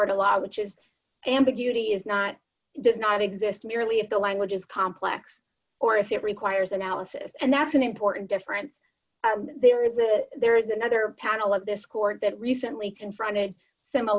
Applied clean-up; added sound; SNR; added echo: none; none; none; none.